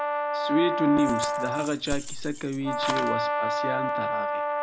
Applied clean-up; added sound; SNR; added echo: none; Keys jangling + Brass instrument; -1 dB; none.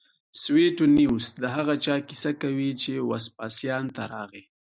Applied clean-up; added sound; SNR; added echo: none; none; none; none.